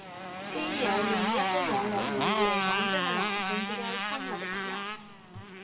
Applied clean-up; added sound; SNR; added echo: none; Motorcycle; -3 dB; reverberation time 0.1 s.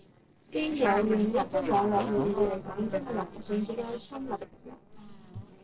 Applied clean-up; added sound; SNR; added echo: neural separator model SepFormer DNS4.